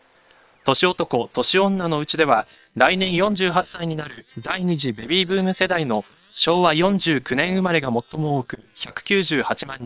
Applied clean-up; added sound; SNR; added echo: neural separator model SepFormer WHAM!.